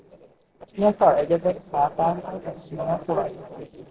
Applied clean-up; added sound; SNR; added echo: neural separator model SepFormer DNS4.